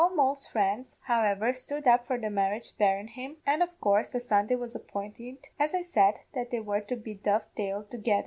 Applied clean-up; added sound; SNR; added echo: none; none; none; none.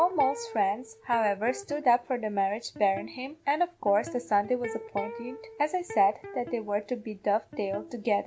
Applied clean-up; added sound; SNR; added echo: none; Electric guitar; 14 dB; none.